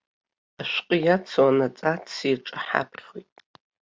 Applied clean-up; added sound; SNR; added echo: none; none; none; none.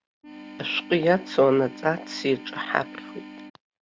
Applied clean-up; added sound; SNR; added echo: none; Organ; 15 dB; none.